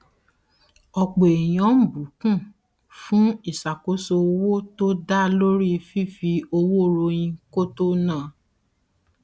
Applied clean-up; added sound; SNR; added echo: none; none; none; none.